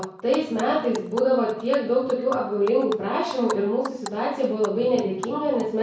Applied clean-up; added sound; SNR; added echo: none; Animal; 15 dB; reverberation time 0.6 s.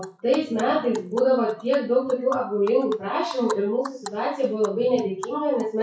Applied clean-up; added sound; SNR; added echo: classical method WPE with log-MMSE.